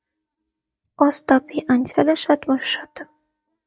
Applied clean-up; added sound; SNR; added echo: neural mask model DeepFilterNet 3.